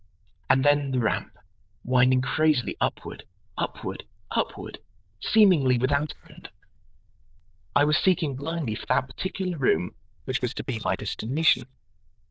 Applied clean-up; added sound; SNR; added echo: neural diffusion model UNIVERSE++.